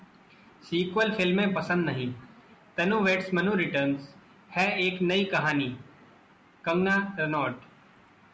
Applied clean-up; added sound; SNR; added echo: none; none; none; none.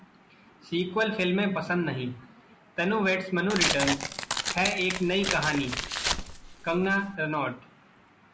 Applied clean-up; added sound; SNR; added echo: none; Tearing; 3 dB; none.